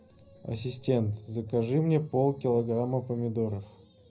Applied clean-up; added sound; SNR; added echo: none; none; none; reverberation time 0.4 s.